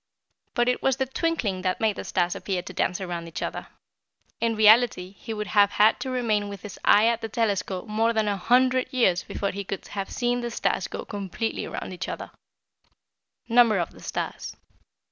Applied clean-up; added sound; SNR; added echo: none; none; none; none.